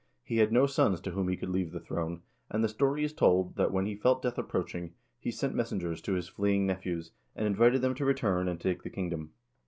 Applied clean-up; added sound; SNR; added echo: none; none; none; none.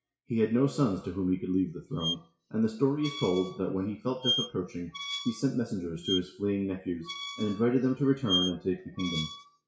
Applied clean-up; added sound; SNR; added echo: classical method WPE with log-MMSE.